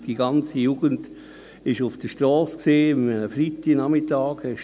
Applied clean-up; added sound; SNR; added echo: none; none; none; none.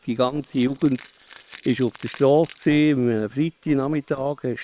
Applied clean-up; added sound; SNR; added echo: neural separator model SepFormer WHAM!.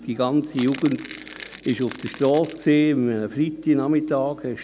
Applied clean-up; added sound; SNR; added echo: none; Crackle / Crushing; 19 dB; none.